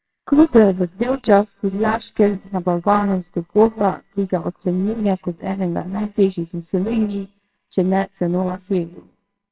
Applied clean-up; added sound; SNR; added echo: neural separator model SepFormer WHAMR!.